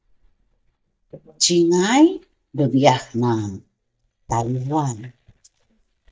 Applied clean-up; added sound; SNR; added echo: neural mask model DeepFilterNet 3.